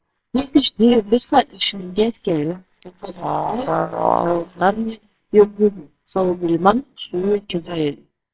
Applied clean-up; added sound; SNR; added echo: neural separator model SepFormer WHAMR!.